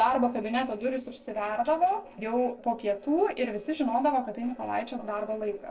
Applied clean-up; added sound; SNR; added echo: neural separator model SepFormer DNS4.